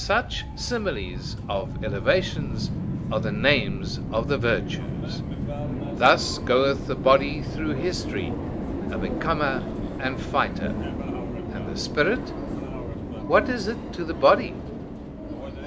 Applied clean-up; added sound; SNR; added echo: none; Subway, metro, underground; 4 dB; none.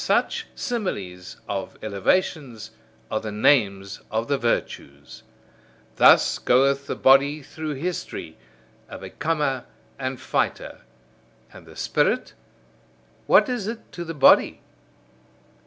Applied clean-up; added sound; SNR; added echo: none; none; none; none.